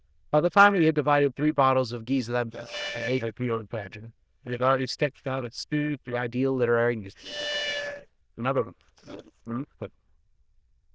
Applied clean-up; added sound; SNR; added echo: neural diffusion model UNIVERSE++.